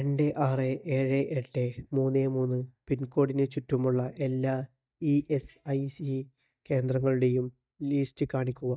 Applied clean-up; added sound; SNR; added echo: neural mask model DeepFilterNet 3.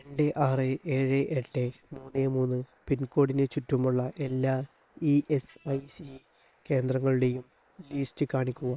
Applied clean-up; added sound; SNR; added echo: neural separator model SepFormer WHAM!.